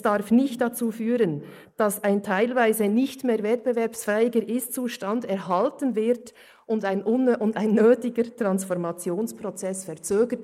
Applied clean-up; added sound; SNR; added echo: neural mask model Resemble Enhance denoiser.